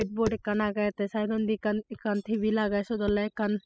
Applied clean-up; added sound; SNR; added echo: classical method spectral subtraction.